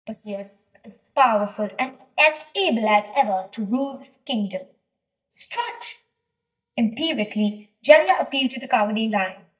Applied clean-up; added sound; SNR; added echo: neural mask model DeepFilterNet 3.